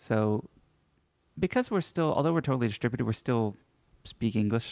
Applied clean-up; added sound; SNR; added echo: none; none; none; none.